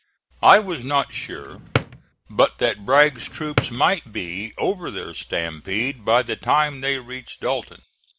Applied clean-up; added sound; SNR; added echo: none; Drawer open or close; 7 dB; none.